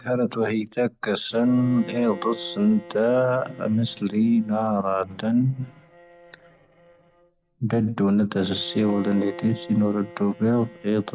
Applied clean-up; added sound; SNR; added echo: none; Bowed string instrument; 19 dB; none.